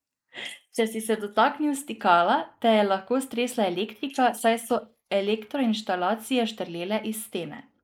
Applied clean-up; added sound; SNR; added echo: neural mask model Resemble Enhance denoiser.